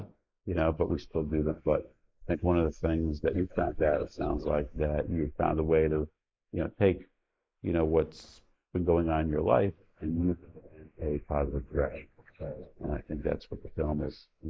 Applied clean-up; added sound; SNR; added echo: neural mask model Resemble Enhance denoiser.